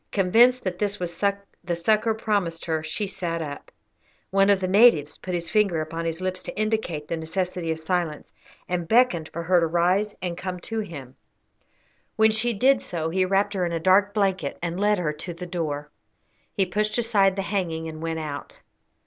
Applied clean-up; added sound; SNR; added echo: none; none; none; none.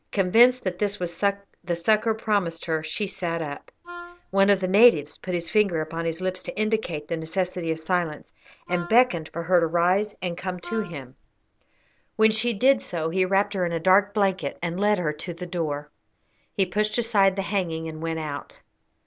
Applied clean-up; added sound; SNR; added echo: none; Wind instrument, woodwind instrument; 16 dB; none.